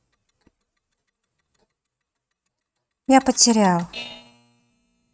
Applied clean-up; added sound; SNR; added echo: neural mask model RNNoise.